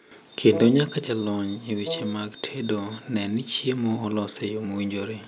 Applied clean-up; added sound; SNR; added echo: none; Wind instrument, woodwind instrument; 11 dB; none.